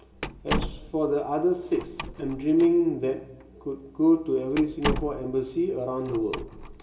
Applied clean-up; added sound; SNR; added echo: none; Slam; 9 dB; reverberation time 0.9 s.